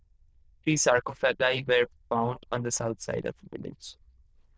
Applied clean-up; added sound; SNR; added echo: neural diffusion model UNIVERSE++.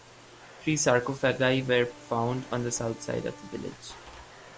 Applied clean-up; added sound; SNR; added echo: none; Domestic sounds, home sounds + Wind instrument, woodwind instrument; 20 dB; none.